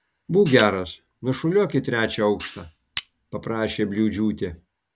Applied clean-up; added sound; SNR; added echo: none; Cutlery, silverware + Hi-hat; 16 dB; none.